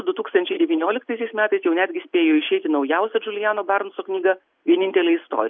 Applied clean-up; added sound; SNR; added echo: none; none; none; none.